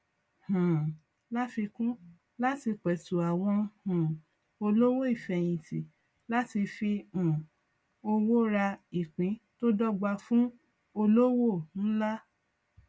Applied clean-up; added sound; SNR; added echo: none; none; none; none.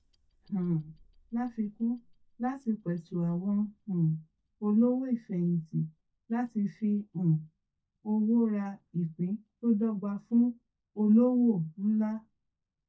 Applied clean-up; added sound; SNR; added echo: neural mask model DeepFilterNet 3.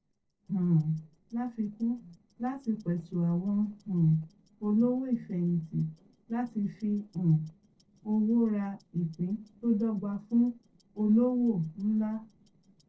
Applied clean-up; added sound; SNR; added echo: neural separator model SepFormer DNS4.